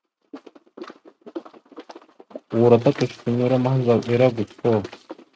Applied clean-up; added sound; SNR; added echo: neural mask model RNNoise.